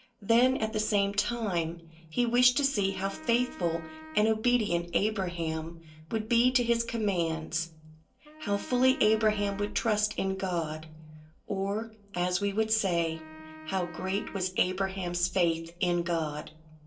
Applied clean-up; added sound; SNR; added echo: none; Wind instrument, woodwind instrument; 18 dB; reverberation time 0.2 s.